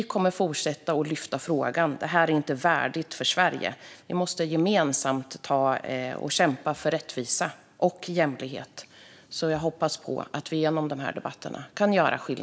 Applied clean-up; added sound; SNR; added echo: none; none; none; none.